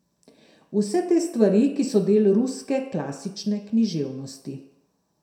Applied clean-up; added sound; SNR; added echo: none; none; none; reverberation time 0.6 s.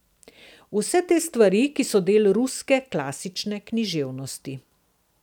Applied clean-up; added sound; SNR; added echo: none; none; none; none.